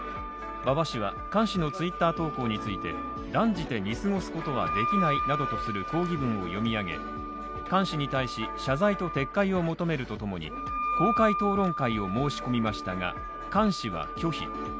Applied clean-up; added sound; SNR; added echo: none; Wind instrument, woodwind instrument; 6 dB; none.